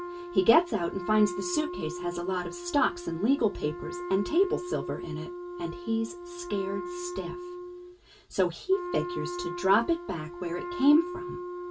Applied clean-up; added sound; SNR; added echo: none; Wind instrument, woodwind instrument; 8 dB; reverberation time 0.1 s.